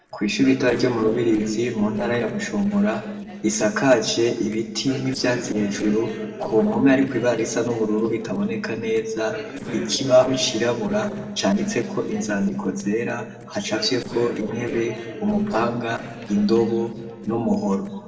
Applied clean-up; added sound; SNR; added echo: neural separator model SepFormer DNS4.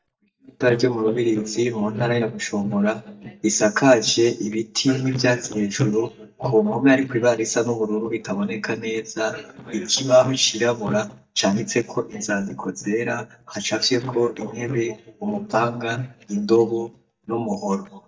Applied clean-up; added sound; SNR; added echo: neural mask model DeepFilterNet 3.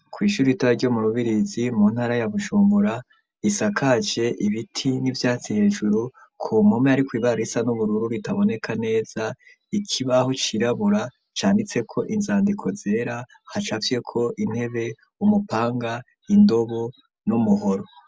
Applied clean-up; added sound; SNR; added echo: none; none; none; none.